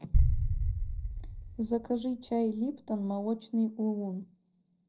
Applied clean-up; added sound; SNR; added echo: neural separator model SepFormer DNS4.